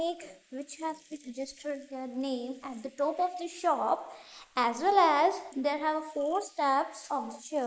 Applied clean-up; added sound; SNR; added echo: neural mask model Resemble Enhance denoiser.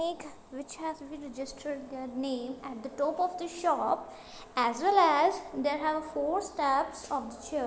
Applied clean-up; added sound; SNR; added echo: none; none; none; none.